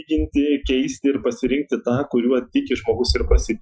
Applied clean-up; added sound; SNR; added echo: classical method Wiener filter.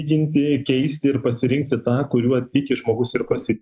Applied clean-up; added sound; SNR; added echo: neural mask model Resemble Enhance denoiser.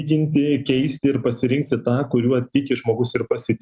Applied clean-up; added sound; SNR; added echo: none; none; none; none.